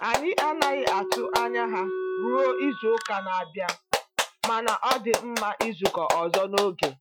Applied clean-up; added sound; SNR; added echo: classical method Wiener filter.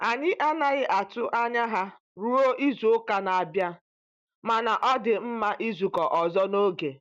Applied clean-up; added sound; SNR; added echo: none; none; none; none.